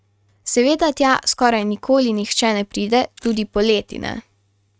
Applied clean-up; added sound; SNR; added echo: neural mask model RNNoise.